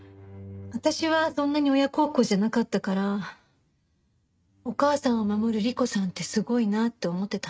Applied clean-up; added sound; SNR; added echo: neural mask model RNNoise.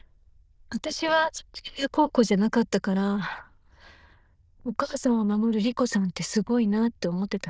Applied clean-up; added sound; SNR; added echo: neural diffusion model UNIVERSE++.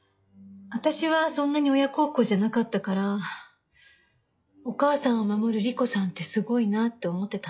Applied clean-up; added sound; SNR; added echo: classical method log-MMSE.